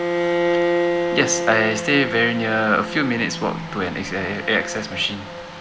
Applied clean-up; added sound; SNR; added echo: none; Bowed string instrument; 2 dB; none.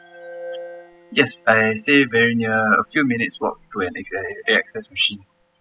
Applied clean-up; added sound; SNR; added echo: classical method spectral subtraction.